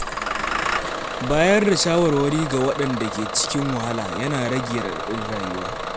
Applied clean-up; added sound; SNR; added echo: none; Engine starting / Bus; 5 dB; none.